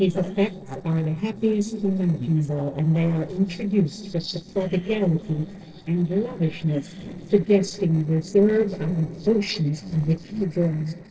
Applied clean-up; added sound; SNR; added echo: neural separator model SepFormer DNS4.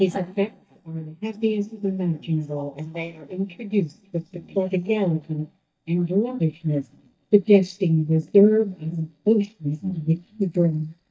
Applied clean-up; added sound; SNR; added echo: neural mask model DeepFilterNet 3.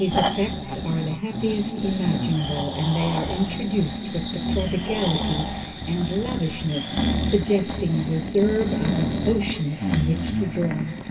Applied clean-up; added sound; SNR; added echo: none; Breathing; 1 dB; reverberation time 2.9 s.